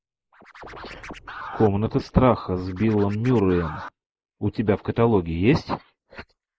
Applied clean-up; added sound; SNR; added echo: neural mask model Resemble Enhance denoiser.